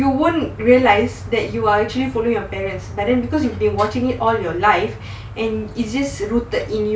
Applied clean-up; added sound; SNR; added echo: none; none; none; none.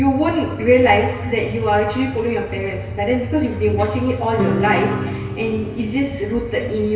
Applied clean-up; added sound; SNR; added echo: none; Acoustic guitar / Strum; 5 dB; reverberation time 2.8 s.